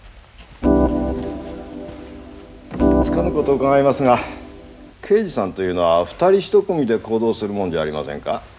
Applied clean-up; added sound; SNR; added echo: none; Organ; 2 dB; none.